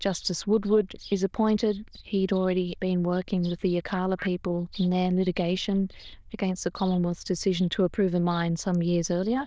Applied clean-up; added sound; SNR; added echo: neural diffusion model UNIVERSE++.